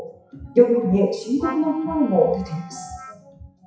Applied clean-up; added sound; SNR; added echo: classical method WPE with log-MMSE.